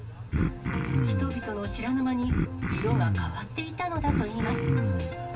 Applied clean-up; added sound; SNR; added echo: none; Cough; -3 dB; reverberation time 0.2 s.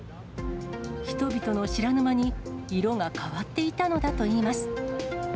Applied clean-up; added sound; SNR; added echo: none; none; none; none.